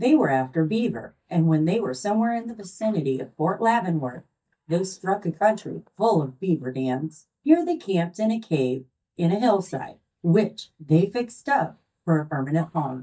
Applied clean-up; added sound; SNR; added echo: neural mask model DeepFilterNet 3.